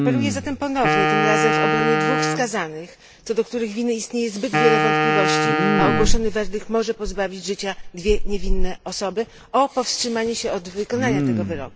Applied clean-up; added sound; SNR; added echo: none; Respiratory sounds + Wind instrument, woodwind instrument; -2 dB; none.